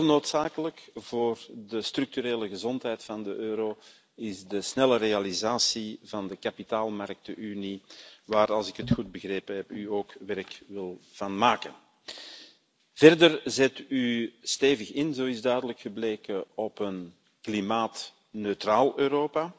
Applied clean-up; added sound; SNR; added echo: none; none; none; none.